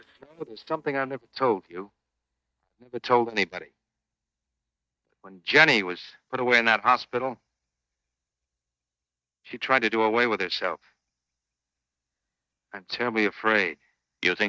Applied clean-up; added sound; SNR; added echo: neural mask model DeepFilterNet 3.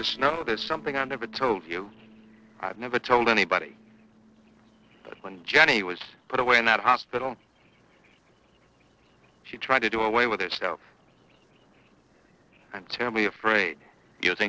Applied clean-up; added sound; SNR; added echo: neural separator model SepFormer DNS4.